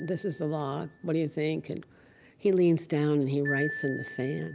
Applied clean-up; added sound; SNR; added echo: none; Marimba, xylophone; 13 dB; none.